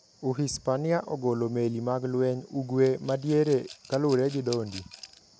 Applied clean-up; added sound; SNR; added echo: none; Rattle / Glass; 19 dB; none.